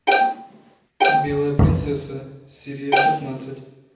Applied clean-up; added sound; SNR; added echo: none; Bowed string instrument; -4 dB; reverberation time 0.9 s.